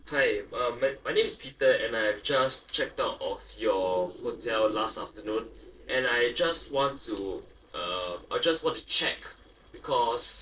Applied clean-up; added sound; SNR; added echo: neural separator model SepFormer DNS4.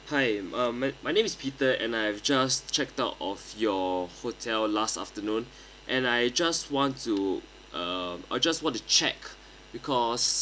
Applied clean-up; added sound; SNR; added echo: none; none; none; none.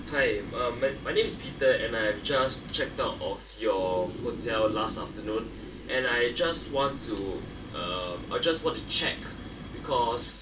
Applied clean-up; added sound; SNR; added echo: none; Fire; 11 dB; reverberation time 0.3 s.